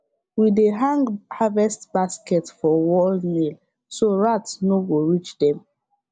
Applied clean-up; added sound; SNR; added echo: none; none; none; none.